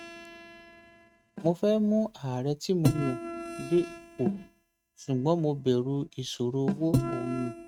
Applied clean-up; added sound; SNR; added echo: neural mask model RNNoise.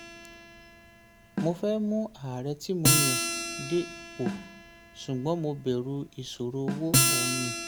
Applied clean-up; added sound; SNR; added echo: none; Acoustic guitar + Snare drum; -1 dB; none.